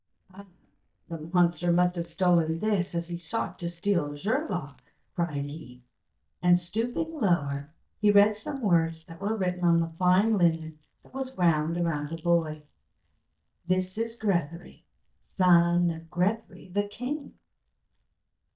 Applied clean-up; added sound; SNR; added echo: neural mask model DeepFilterNet 3.